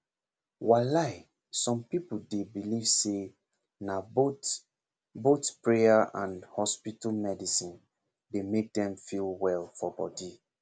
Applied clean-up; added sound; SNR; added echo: none; none; none; none.